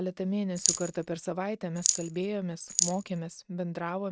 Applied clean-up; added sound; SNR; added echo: neural mask model RNNoise.